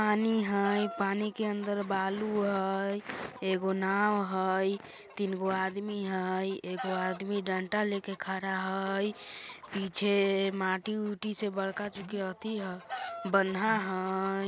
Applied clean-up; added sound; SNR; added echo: none; Chicken, rooster; 17 dB; none.